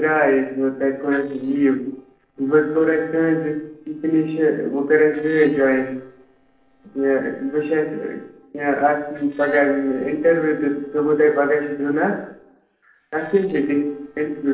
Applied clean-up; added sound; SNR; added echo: neural separator model SepFormer DNS4.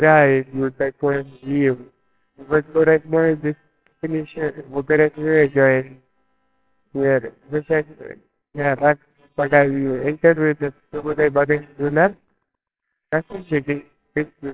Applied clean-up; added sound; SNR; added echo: neural separator model SepFormer WHAMR!.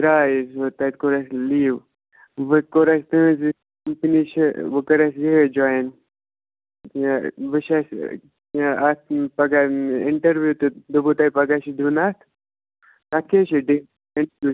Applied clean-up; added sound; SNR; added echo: none; none; none; none.